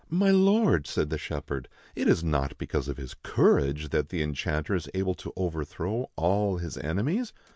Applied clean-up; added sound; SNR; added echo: none; none; none; none.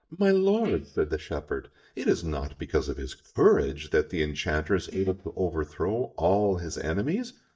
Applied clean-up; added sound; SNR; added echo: neural mask model DeepFilterNet 3.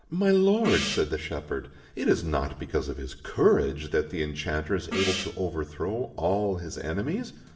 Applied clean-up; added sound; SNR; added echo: none; Gong; 8 dB; reverberation time 0.8 s.